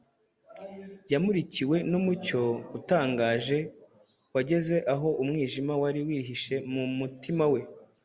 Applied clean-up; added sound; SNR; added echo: none; none; none; none.